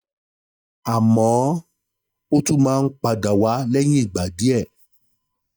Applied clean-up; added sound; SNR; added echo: neural mask model DeepFilterNet 3.